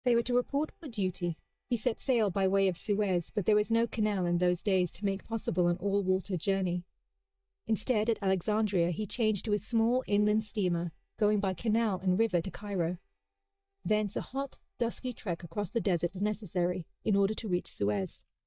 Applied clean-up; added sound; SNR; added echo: neural mask model DeepFilterNet 3.